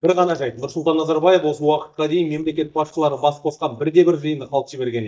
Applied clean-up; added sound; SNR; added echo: neural mask model DeepFilterNet 3.